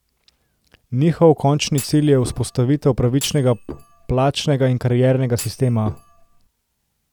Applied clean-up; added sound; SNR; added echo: none; Thump, thud; 18 dB; none.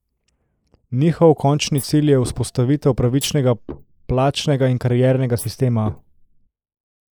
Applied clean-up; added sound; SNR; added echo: neural mask model Resemble Enhance denoiser.